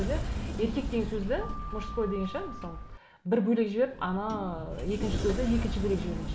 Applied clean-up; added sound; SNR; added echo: none; Sliding door; 4 dB; none.